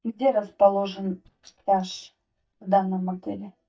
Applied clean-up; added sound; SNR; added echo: neural mask model DeepFilterNet 3.